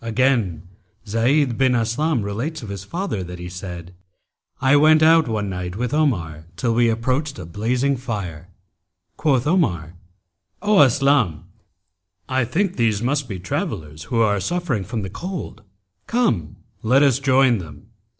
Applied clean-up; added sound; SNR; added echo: none; none; none; none.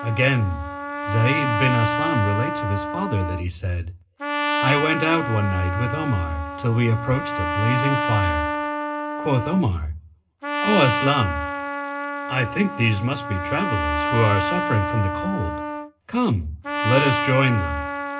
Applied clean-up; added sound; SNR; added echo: none; Trumpet; 3 dB; reverberation time 0.2 s.